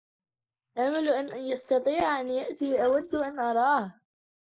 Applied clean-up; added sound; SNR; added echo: neural mask model Resemble Enhance denoiser.